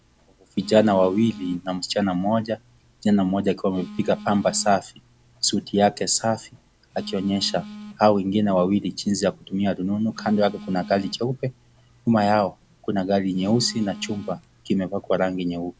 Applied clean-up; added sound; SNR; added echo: none; Telephone; 19 dB; none.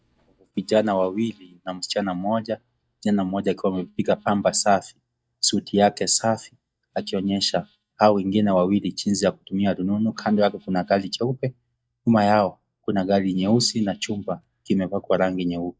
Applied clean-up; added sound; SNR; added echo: neural mask model DeepFilterNet 3.